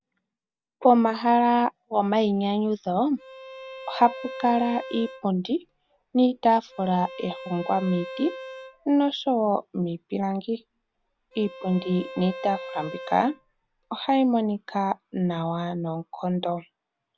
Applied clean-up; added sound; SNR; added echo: none; Bowed string instrument; 15 dB; none.